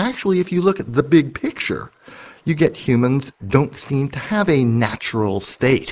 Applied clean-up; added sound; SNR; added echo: neural mask model Resemble Enhance denoiser.